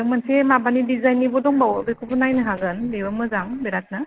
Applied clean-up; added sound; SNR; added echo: neural separator model SepFormer DNS4.